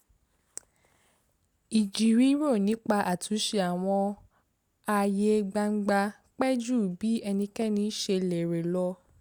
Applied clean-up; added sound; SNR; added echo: none; none; none; none.